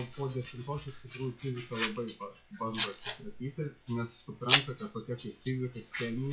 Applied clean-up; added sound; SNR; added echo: classical method log-MMSE.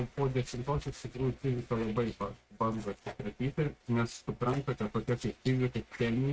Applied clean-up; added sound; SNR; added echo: neural mask model RNNoise.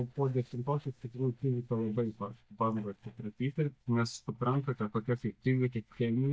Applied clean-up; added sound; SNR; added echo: neural mask model DeepFilterNet 3.